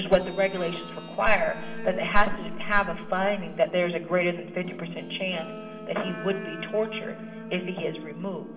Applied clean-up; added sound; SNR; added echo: none; Guitar; 13 dB; reverberation time 0.9 s.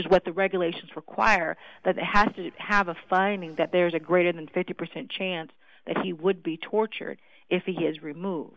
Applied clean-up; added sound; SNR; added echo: none; none; none; none.